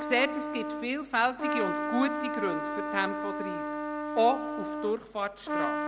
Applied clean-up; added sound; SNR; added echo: none; Trumpet; 2 dB; none.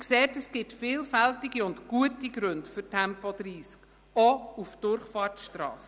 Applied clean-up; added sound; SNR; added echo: none; none; none; none.